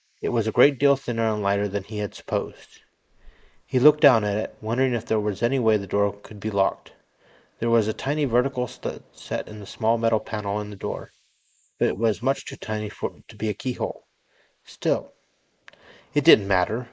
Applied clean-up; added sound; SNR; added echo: neural mask model Resemble Enhance denoiser.